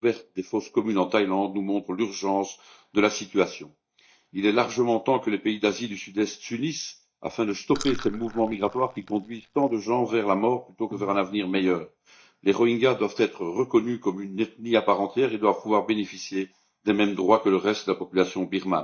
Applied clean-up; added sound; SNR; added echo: neural mask model DeepFilterNet 3.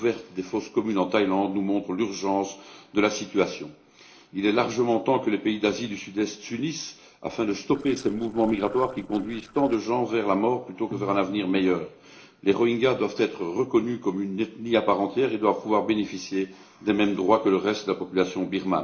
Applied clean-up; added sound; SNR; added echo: neural separator model SepFormer DNS4.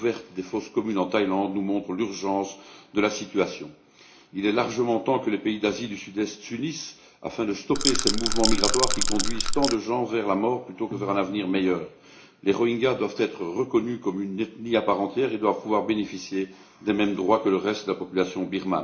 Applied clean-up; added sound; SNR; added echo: none; Rattle / Rattle (instrument); -3 dB; reverberation time 0.4 s.